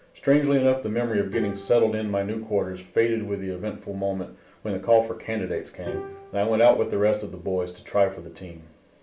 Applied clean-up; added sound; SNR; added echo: none; Bowed string instrument; 16 dB; reverberation time 0.3 s.